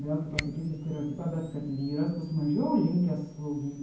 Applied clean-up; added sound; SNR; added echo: none; Camera; 16 dB; reverberation time 0.9 s.